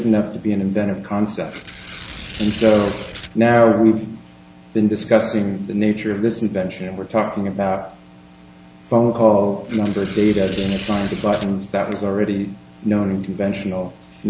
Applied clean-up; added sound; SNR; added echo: none; Tearing; 13 dB; none.